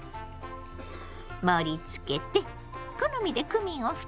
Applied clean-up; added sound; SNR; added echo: none; Bus; 14 dB; none.